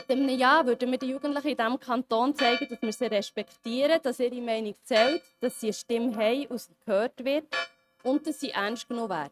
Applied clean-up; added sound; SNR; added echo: neural mask model RNNoise.